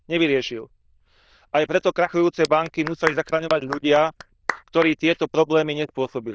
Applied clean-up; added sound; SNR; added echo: neural diffusion model UNIVERSE++.